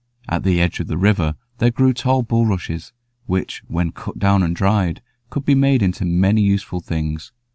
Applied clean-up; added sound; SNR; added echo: none; none; none; none.